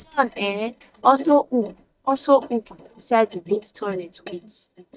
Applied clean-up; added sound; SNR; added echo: neural mask model DeepFilterNet 3.